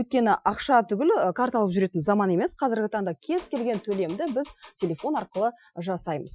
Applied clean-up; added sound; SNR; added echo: classical method Wiener filter.